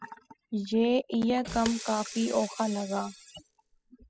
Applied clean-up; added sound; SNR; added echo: classical method spectral subtraction.